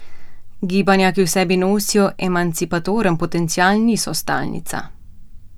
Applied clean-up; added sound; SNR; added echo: none; none; none; none.